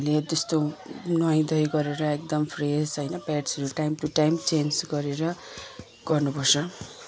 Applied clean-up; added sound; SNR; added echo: none; none; none; none.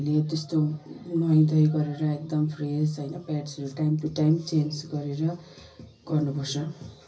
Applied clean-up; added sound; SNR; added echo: none; none; none; reverberation time 0.4 s.